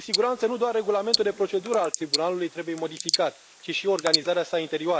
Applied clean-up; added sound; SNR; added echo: neural mask model Resemble Enhance denoiser.